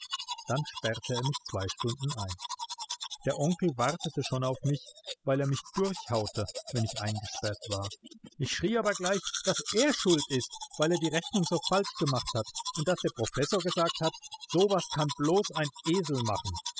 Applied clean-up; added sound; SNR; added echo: classical method spectral subtraction.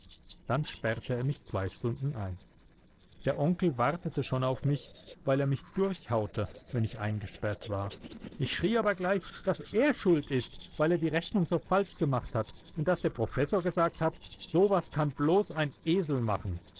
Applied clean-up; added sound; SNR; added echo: neural separator model SepFormer DNS4.